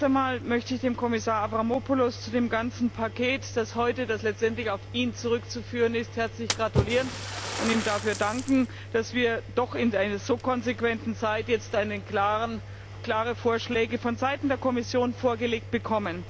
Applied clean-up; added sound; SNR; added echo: none; Splash, splatter + Engine; 10 dB; none.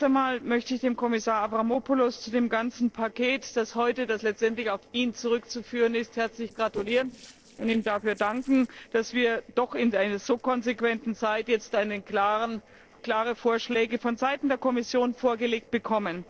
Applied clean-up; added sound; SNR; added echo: neural separator model SepFormer DNS4.